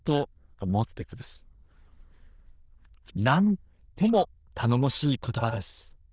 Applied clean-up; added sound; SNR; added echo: neural diffusion model UNIVERSE++.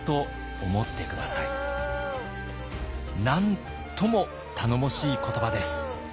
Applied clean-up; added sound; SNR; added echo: none; Dog; 5 dB; none.